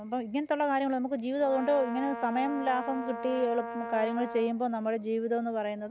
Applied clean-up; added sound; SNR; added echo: none; Brass instrument; 9 dB; none.